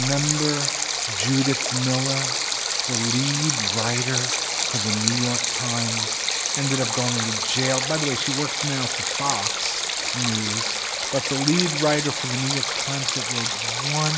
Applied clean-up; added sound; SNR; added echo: none; Stream; -2 dB; none.